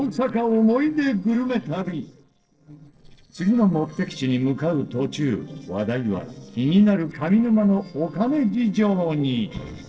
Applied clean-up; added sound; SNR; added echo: neural separator model SepFormer DNS4.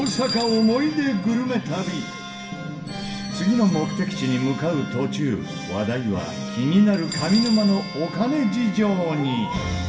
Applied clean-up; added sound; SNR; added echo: none; Bell; 16 dB; reverberation time 0.7 s.